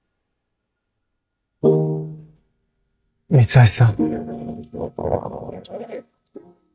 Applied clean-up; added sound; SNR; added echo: neural mask model DeepFilterNet 3.